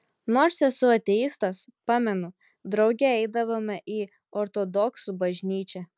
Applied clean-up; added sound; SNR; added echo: none; none; none; none.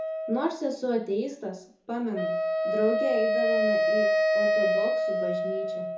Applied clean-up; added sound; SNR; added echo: none; Wind instrument, woodwind instrument; -5 dB; reverberation time 0.6 s.